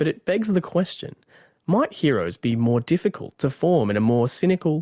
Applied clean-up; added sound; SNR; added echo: none; none; none; none.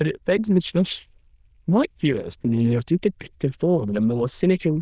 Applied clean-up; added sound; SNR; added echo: neural diffusion model UNIVERSE++.